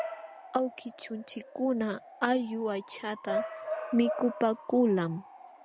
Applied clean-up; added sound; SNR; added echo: none; Bark / Motor vehicle (road) / Siren; 9 dB; none.